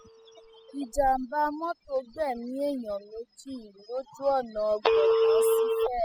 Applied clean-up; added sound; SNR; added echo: classical method spectral subtraction.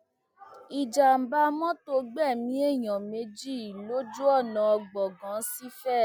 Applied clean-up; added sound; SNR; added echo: none; none; none; none.